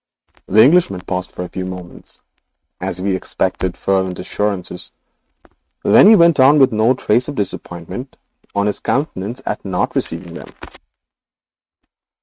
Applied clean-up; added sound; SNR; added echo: neural mask model RNNoise.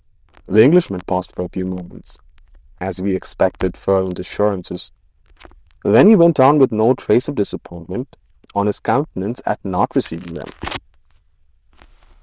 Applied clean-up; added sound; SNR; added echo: neural diffusion model UNIVERSE++.